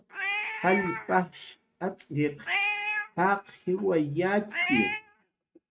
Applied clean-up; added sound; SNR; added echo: neural mask model RNNoise.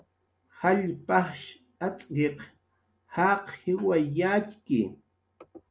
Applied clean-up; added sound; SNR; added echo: none; none; none; none.